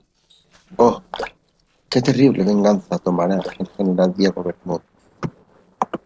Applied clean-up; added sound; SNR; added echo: neural separator model SepFormer DNS4.